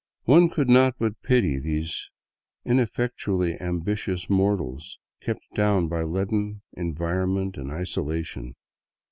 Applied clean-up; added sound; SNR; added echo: none; none; none; none.